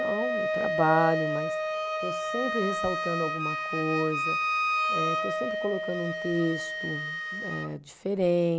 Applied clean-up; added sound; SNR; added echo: none; Wind instrument, woodwind instrument; 0 dB; none.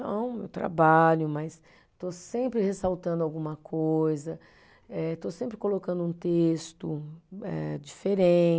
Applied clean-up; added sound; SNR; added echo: none; none; none; none.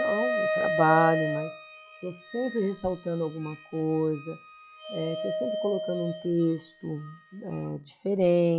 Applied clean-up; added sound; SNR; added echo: classical method log-MMSE.